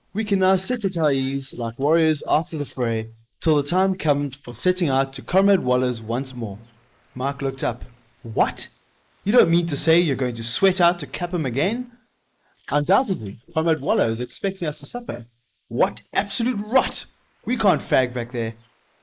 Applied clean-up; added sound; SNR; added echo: neural mask model Resemble Enhance denoiser.